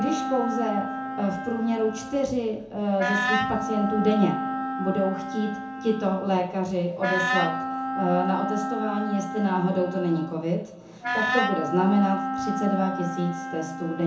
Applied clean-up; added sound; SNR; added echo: none; Wind instrument, woodwind instrument; 4 dB; reverberation time 0.6 s.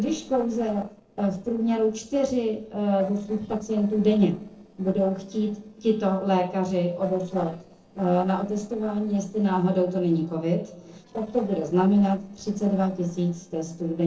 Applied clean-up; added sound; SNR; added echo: neural separator model SepFormer DNS4.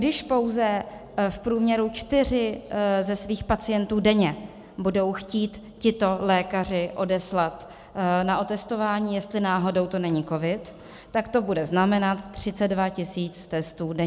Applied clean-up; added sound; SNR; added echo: none; none; none; none.